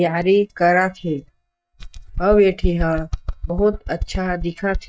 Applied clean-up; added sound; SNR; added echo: neural mask model DeepFilterNet 3.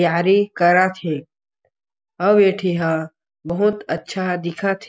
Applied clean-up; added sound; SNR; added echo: none; none; none; none.